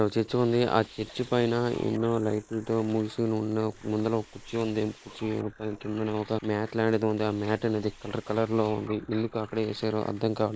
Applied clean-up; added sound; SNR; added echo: neural mask model Resemble Enhance denoiser.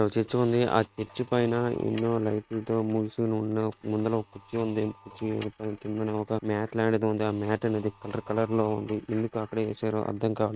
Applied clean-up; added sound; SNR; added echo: neural mask model RNNoise.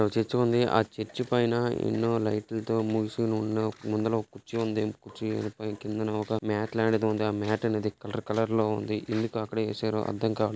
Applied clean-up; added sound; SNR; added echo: none; none; none; none.